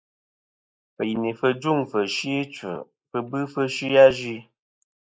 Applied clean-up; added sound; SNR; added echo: neural mask model Resemble Enhance denoiser.